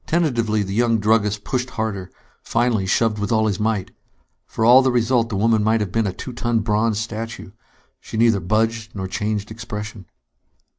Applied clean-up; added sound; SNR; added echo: none; none; none; none.